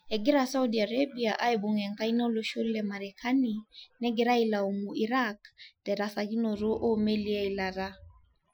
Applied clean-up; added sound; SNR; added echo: classical method Wiener filter.